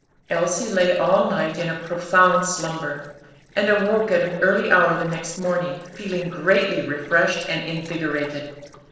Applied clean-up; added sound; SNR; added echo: neural separator model SepFormer DNS4.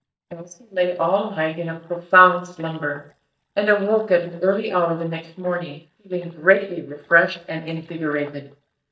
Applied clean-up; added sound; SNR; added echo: neural mask model DeepFilterNet 3.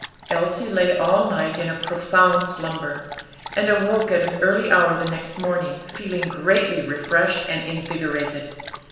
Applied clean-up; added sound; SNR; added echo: none; Dog; 14 dB; reverberation time 1.1 s.